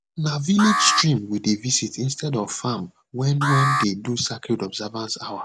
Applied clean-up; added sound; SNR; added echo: none; Alarm; 4 dB; none.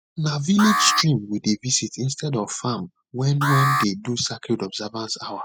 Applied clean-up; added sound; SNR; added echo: classical method spectral subtraction.